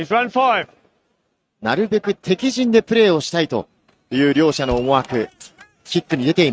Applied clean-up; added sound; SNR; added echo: neural mask model RNNoise.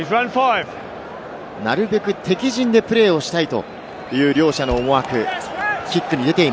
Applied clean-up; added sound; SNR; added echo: none; Bass drum; 17 dB; none.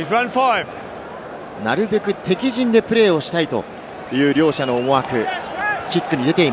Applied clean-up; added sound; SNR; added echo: none; none; none; none.